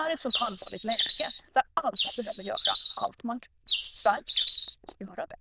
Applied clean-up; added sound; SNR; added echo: neural diffusion model UNIVERSE++.